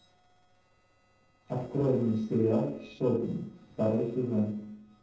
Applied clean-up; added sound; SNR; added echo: neural separator model SepFormer DNS4.